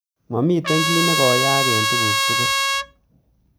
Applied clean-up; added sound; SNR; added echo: none; Trumpet; -3 dB; none.